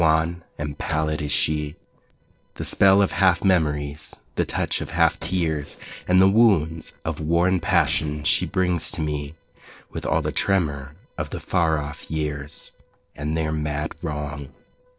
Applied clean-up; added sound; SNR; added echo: neural separator model SepFormer DNS4.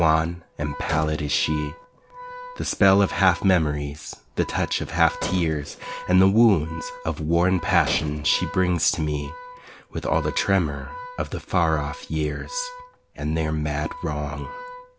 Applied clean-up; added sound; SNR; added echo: none; Organ + Gunshot, gunfire; 14 dB; none.